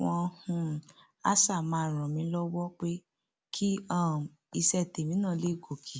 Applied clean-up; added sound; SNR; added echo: none; none; none; none.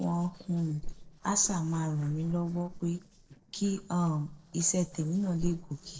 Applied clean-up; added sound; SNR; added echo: neural separator model SepFormer DNS4.